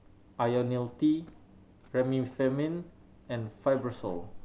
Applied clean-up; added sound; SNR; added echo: none; Dog; 19 dB; none.